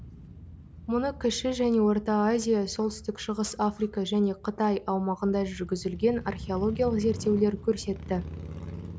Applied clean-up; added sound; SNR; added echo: none; Motorcycle / Crow; 14 dB; none.